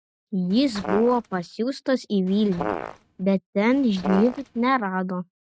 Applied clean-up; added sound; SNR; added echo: neural mask model RNNoise.